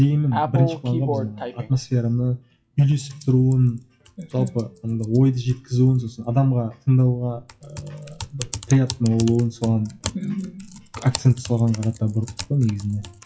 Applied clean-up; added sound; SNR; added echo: classical method WPE with log-MMSE.